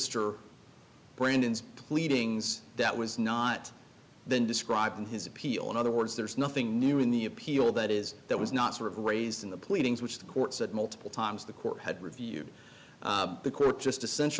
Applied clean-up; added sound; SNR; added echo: none; none; none; none.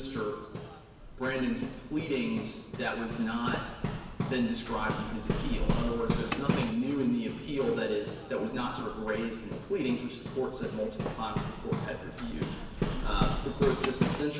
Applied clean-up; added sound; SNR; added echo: none; Hammer; 2 dB; reverberation time 1.2 s.